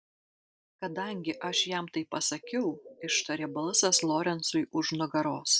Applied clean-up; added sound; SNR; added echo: neural mask model DeepFilterNet 3.